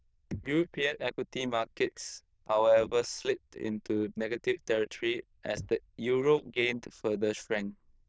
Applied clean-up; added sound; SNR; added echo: neural diffusion model UNIVERSE++.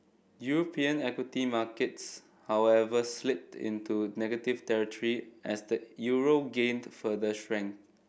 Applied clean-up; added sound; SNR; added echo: none; none; none; none.